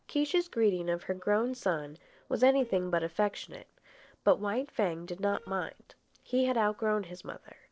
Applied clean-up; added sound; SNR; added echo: neural separator model SepFormer DNS4.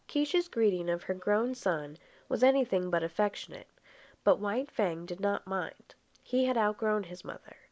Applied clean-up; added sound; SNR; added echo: none; none; none; none.